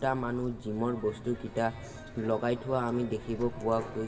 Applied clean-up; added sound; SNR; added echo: none; Purr; 17 dB; reverberation time 3.0 s.